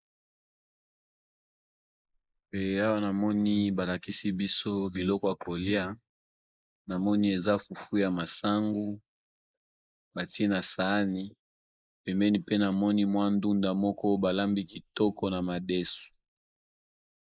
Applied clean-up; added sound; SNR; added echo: neural mask model Resemble Enhance denoiser.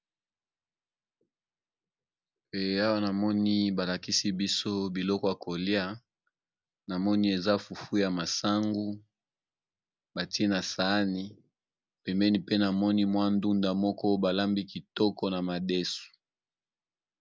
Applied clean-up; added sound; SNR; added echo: none; none; none; none.